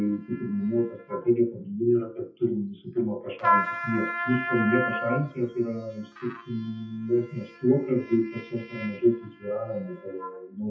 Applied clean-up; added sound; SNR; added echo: classical method WPE with log-MMSE.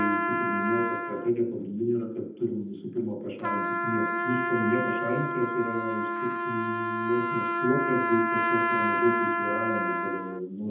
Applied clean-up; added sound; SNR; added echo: none; Trumpet; 0 dB; reverberation time 0.8 s.